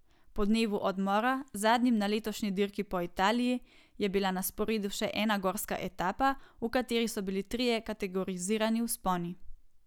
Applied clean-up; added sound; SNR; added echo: none; none; none; none.